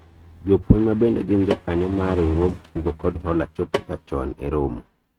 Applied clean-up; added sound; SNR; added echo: neural mask model RNNoise.